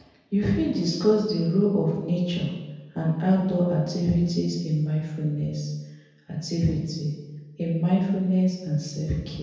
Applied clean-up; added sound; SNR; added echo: none; none; none; reverberation time 1.2 s.